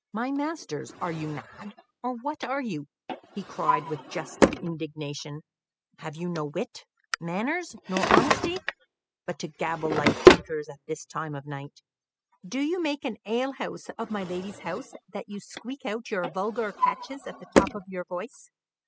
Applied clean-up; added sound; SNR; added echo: classical method spectral subtraction.